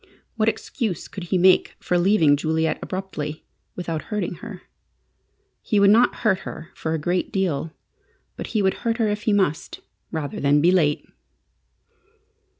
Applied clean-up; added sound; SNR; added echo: none; none; none; none.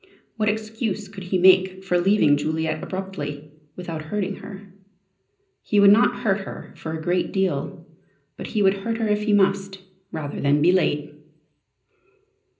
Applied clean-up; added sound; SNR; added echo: none; none; none; reverberation time 0.5 s.